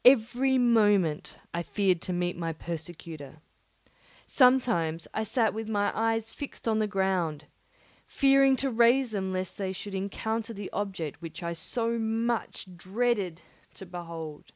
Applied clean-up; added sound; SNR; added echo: none; none; none; none.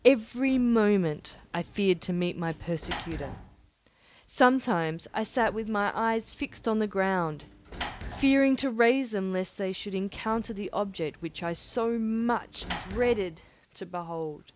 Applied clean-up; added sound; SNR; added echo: none; Sliding door / Slam; 17 dB; none.